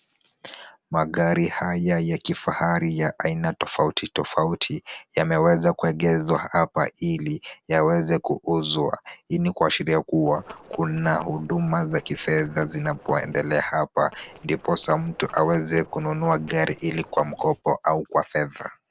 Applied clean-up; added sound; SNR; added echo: neural separator model SepFormer DNS4.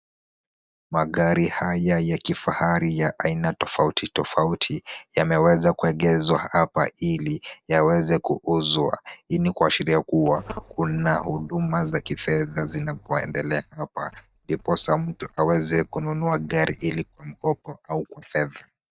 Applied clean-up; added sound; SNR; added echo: neural mask model DeepFilterNet 3.